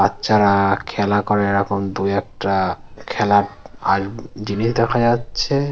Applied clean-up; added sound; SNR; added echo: none; Thunder; 18 dB; none.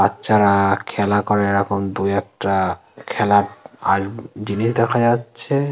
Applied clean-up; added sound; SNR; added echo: none; none; none; none.